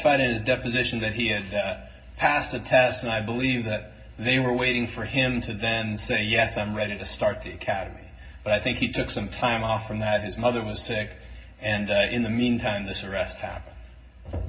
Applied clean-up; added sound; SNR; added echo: none; none; none; reverberation time 0.4 s.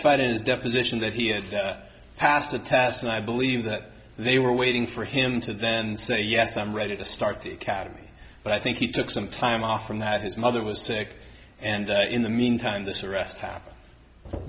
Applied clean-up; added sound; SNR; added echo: none; none; none; none.